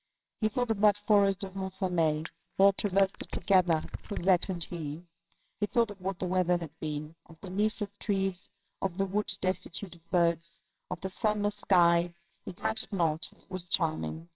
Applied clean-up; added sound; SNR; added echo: neural separator model SepFormer WHAMR!.